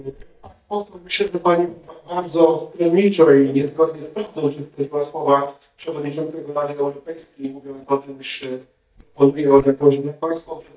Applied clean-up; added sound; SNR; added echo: neural mask model DeepFilterNet 3.